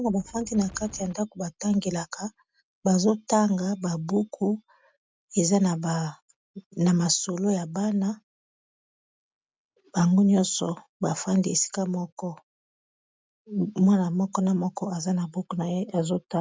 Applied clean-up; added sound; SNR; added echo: none; Wind; 19 dB; none.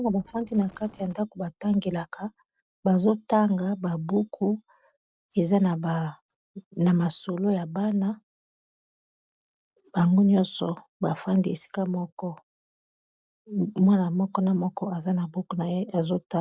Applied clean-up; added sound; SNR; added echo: neural separator model SepFormer DNS4.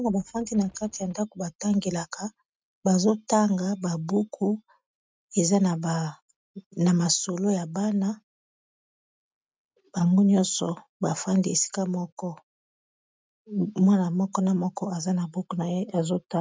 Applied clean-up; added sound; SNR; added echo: neural mask model RNNoise.